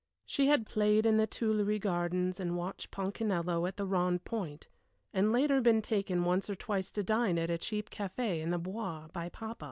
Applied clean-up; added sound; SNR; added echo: none; none; none; none.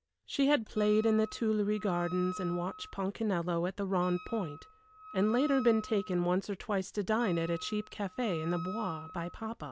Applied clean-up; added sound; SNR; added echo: none; Wind instrument, woodwind instrument; 16 dB; none.